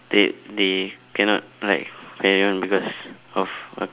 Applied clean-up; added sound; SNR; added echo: none; none; none; none.